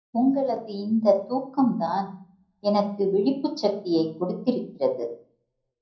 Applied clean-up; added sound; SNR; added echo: none; none; none; reverberation time 0.6 s.